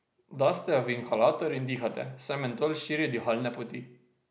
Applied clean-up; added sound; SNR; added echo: none; none; none; none.